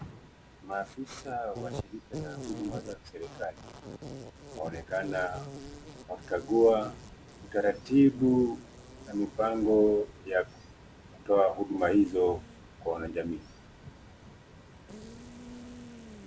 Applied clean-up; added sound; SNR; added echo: none; Insect; 16 dB; none.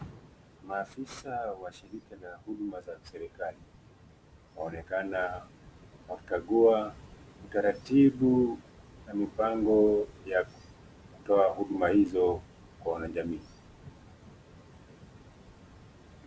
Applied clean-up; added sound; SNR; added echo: none; none; none; none.